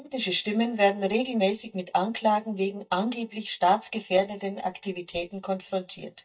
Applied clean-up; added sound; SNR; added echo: neural mask model DeepFilterNet 3.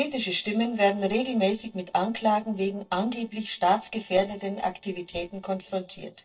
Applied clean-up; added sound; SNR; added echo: neural separator model SepFormer DNS4.